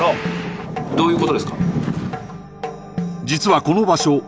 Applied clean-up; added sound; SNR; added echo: none; none; none; none.